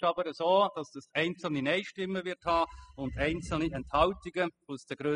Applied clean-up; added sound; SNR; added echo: classical method spectral subtraction.